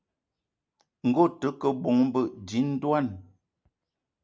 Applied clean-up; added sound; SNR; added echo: none; none; none; none.